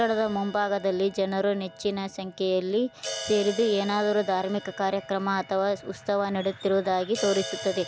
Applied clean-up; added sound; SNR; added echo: none; Crash cymbal; 14 dB; none.